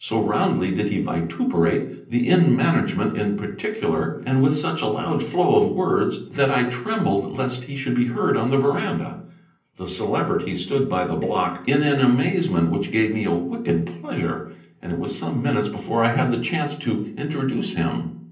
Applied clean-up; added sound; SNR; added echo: none; none; none; reverberation time 0.6 s.